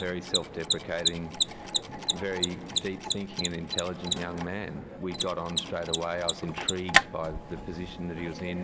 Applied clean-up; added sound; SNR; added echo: none; Mechanisms; -2 dB; none.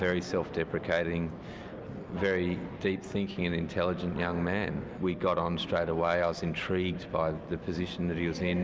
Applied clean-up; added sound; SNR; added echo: none; none; none; none.